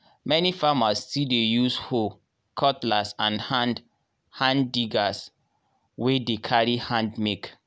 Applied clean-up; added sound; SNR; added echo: none; none; none; none.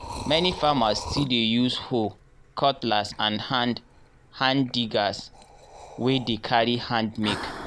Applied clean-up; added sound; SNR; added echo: none; Liquid; 14 dB; none.